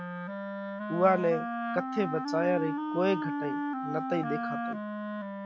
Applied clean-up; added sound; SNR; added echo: none; Wind instrument, woodwind instrument; 2 dB; none.